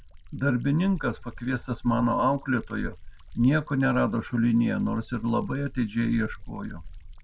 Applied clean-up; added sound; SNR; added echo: none; Liquid; 15 dB; none.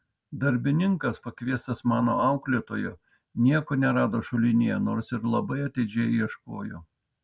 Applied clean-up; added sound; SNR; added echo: none; none; none; none.